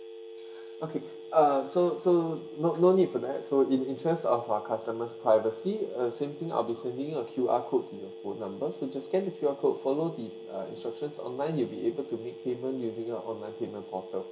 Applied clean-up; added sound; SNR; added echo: none; Telephone; 14 dB; reverberation time 2.7 s.